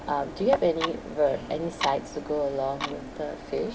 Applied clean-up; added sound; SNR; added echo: none; Clock; 10 dB; none.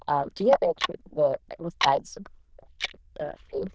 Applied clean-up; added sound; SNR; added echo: neural diffusion model UNIVERSE++.